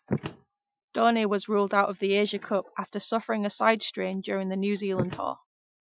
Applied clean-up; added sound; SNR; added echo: classical method Wiener filter.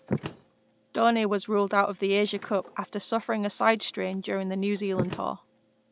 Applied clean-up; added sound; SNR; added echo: none; Slam; 12 dB; none.